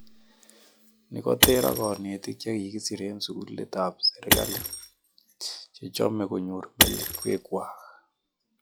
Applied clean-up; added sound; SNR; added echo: classical method log-MMSE.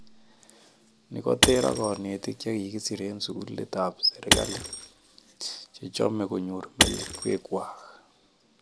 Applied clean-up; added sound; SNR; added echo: none; Shatter / Crushing; -2 dB; none.